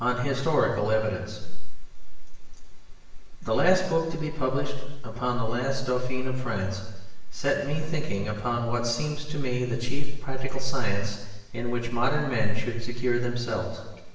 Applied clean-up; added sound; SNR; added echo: none; none; none; reverberation time 1.1 s.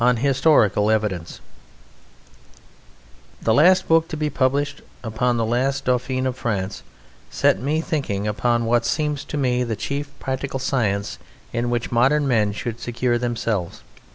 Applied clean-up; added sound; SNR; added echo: none; none; none; none.